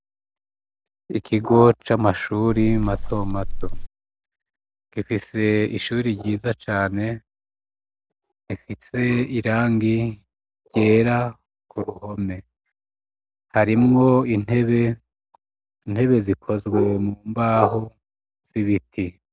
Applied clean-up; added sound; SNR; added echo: none; Wind; 2 dB; none.